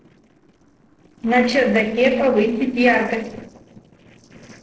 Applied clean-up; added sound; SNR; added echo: neural separator model SepFormer DNS4.